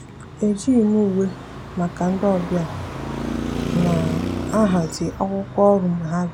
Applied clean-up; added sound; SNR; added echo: none; Traffic noise, roadway noise; 7 dB; none.